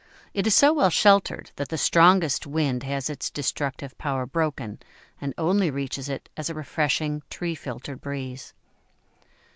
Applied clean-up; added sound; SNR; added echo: none; none; none; none.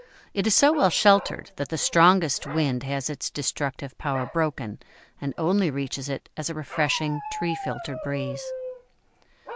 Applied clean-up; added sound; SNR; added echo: none; Bark; 14 dB; none.